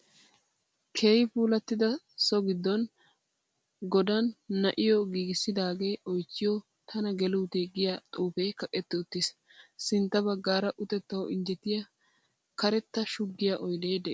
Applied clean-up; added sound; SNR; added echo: none; none; none; none.